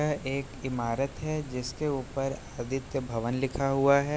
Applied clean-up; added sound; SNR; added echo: none; Engine; 17 dB; none.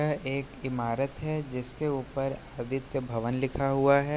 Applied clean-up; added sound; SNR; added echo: none; none; none; none.